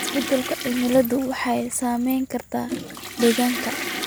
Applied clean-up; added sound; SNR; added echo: none; Toilet flush / Water; 8 dB; none.